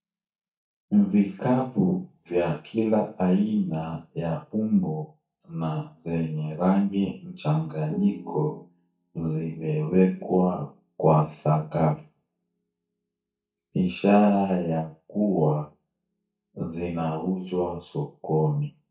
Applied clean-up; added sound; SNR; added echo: neural mask model DeepFilterNet 3.